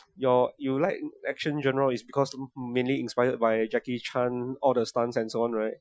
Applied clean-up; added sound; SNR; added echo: classical method Wiener filter.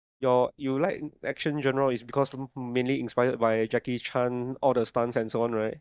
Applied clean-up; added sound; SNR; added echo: neural mask model DeepFilterNet 3.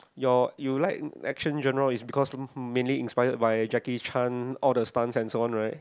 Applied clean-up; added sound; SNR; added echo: none; none; none; none.